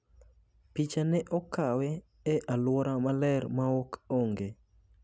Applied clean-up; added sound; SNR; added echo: none; none; none; none.